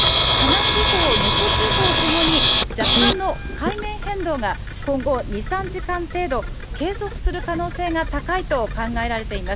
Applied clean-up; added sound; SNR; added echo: none; Camera; -3 dB; none.